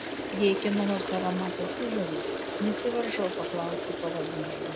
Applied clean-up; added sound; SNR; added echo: none; Toilet flush; 2 dB; none.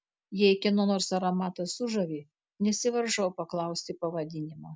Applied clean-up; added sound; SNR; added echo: none; none; none; none.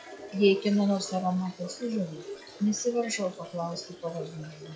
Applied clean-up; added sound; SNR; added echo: classical method log-MMSE.